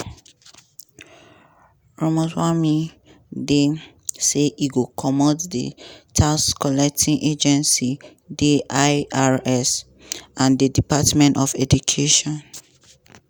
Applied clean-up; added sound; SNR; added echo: none; none; none; none.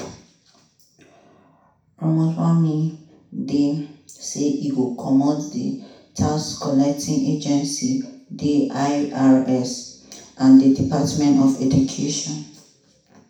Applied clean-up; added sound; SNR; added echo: none; none; none; reverberation time 0.6 s.